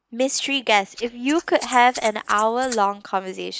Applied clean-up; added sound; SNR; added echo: neural mask model Resemble Enhance denoiser.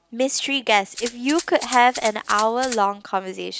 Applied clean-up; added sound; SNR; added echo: none; Rattle (instrument); 12 dB; none.